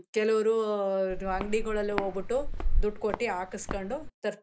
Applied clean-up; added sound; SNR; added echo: none; Walk, footsteps; 0 dB; none.